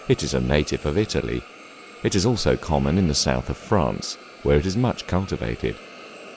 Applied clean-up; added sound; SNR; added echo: none; Hiss; 19 dB; none.